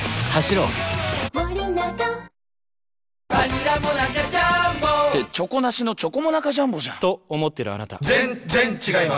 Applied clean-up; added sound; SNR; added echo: none; none; none; none.